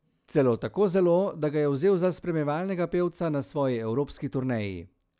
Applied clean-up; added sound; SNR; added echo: none; none; none; none.